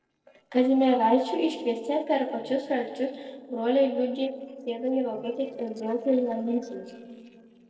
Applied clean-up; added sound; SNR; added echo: neural separator model SepFormer DNS4.